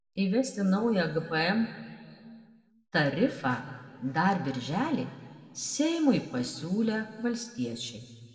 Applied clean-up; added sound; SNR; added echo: none; none; none; reverberation time 1.6 s.